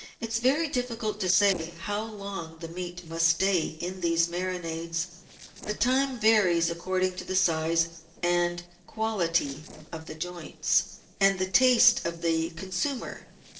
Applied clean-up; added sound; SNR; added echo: neural separator model SepFormer DNS4.